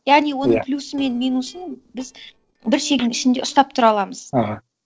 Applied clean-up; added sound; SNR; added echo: neural separator model SepFormer DNS4.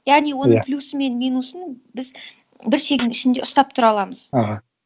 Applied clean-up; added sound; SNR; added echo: none; none; none; none.